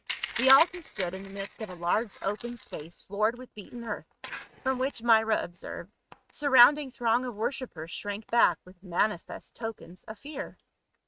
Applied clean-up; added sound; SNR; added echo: neural mask model RNNoise.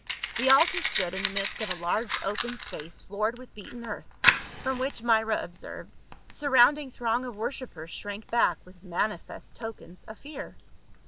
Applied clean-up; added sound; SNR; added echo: none; Fire; 5 dB; none.